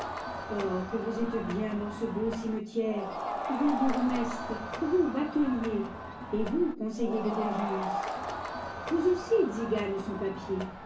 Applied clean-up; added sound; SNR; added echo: none; Crowd; 6 dB; reverberation time 0.3 s.